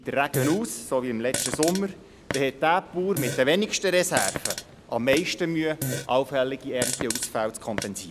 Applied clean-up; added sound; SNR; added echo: none; Fart; 8 dB; none.